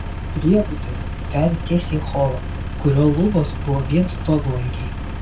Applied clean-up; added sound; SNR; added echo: none; Engine; 5 dB; reverberation time 0.2 s.